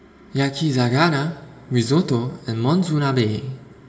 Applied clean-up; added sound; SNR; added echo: none; none; none; reverberation time 1.6 s.